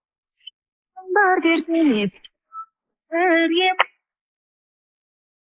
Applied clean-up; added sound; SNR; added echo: neural mask model Resemble Enhance denoiser.